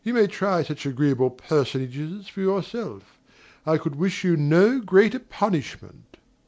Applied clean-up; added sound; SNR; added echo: none; none; none; none.